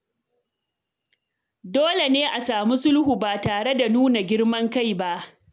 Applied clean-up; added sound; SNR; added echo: none; none; none; none.